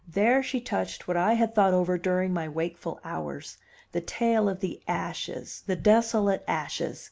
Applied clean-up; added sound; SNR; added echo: none; none; none; none.